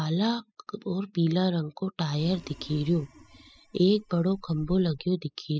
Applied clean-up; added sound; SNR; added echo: classical method spectral subtraction.